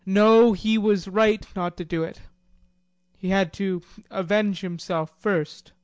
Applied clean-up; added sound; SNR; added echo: none; none; none; none.